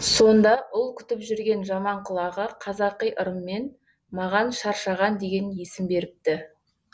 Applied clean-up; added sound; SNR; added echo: none; none; none; none.